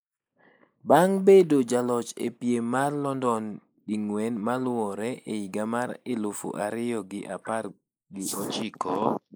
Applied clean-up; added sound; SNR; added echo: neural mask model Resemble Enhance denoiser.